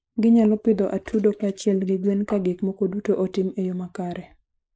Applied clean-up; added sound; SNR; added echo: neural mask model Resemble Enhance denoiser.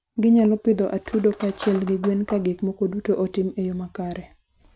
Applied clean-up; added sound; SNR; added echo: none; Cutlery, silverware; 17 dB; none.